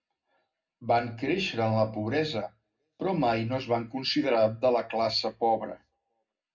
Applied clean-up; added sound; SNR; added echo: none; none; none; reverberation time 0.3 s.